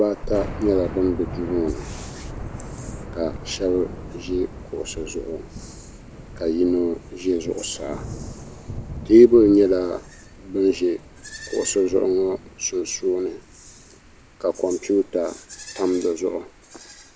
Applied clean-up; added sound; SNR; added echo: none; Thunder / Rain; 13 dB; none.